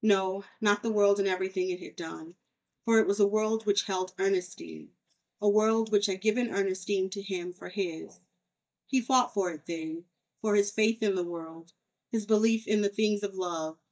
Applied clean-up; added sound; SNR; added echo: neural mask model DeepFilterNet 3.